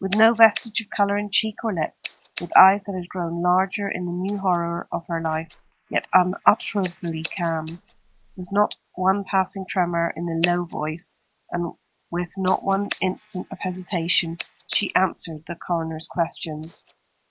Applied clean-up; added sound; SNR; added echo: neural mask model Resemble Enhance denoiser.